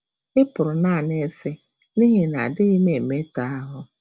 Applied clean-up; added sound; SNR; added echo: none; none; none; none.